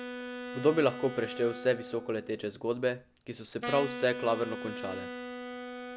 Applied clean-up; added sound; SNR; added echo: none; Wind instrument, woodwind instrument; 9 dB; none.